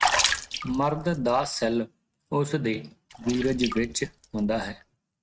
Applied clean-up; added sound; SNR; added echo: neural mask model RNNoise.